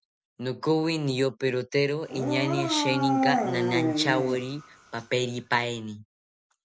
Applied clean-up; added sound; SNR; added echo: none; Dog; 1 dB; none.